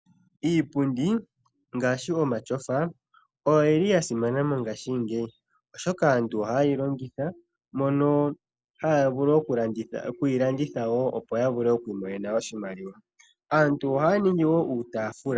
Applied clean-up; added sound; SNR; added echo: none; none; none; none.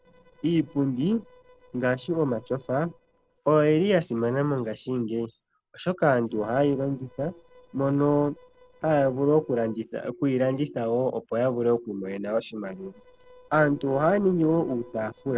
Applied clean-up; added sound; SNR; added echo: neural separator model SepFormer DNS4.